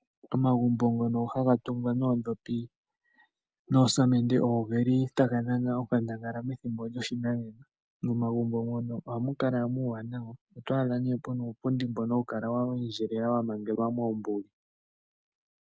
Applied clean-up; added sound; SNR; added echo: none; none; none; none.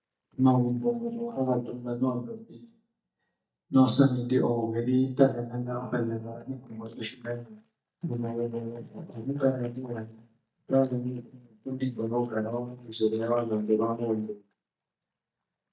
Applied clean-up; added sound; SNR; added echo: neural mask model DeepFilterNet 3.